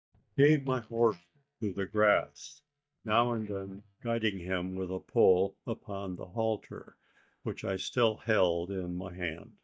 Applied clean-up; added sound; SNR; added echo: neural mask model DeepFilterNet 3.